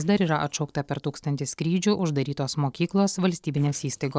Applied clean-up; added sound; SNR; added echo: neural separator model SepFormer DNS4.